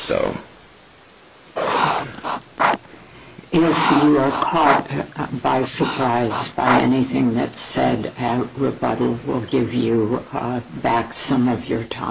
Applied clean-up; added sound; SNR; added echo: neural mask model Resemble Enhance denoiser.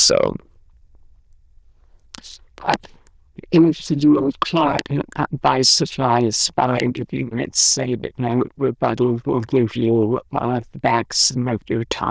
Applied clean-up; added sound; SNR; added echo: neural diffusion model UNIVERSE++.